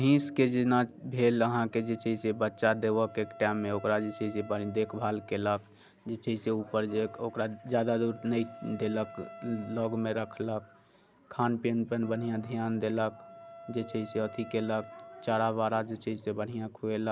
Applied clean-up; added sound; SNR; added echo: none; Wind instrument, woodwind instrument; 20 dB; none.